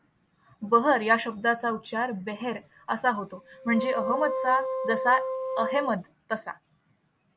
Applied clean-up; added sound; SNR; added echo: none; Wind instrument, woodwind instrument; 4 dB; none.